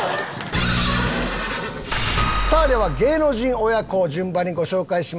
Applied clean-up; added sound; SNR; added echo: none; Thunder / Rain; 18 dB; none.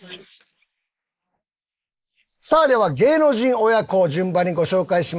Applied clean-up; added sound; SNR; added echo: neural mask model Resemble Enhance denoiser.